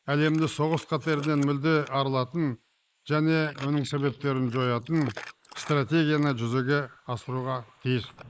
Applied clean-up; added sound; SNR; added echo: neural mask model Resemble Enhance denoiser.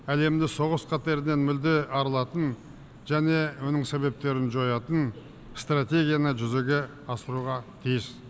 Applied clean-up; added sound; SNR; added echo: none; none; none; none.